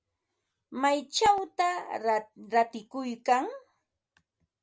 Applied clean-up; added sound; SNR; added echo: none; none; none; none.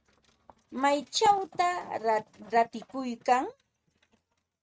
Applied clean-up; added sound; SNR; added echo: neural mask model RNNoise.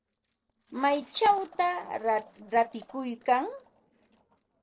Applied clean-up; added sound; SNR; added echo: neural separator model SepFormer DNS4.